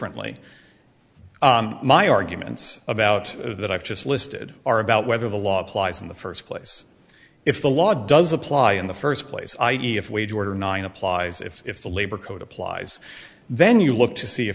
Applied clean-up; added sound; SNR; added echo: none; none; none; none.